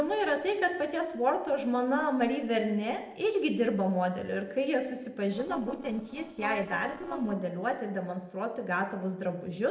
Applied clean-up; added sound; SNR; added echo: neural separator model SepFormer DNS4.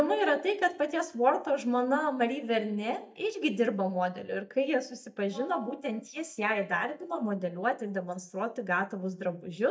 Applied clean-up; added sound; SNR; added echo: neural mask model DeepFilterNet 3.